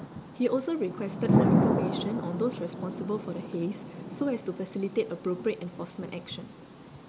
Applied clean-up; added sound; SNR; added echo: none; Thunder / Rain; -2 dB; none.